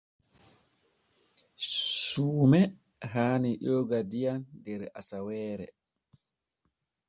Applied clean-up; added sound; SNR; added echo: none; none; none; none.